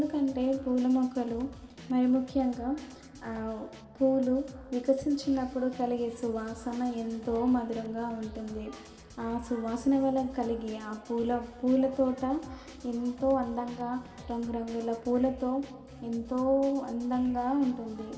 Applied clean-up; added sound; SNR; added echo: none; Drum kit; 20 dB; reverberation time 2.1 s.